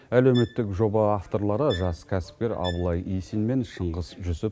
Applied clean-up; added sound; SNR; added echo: none; Bowed string instrument; 19 dB; none.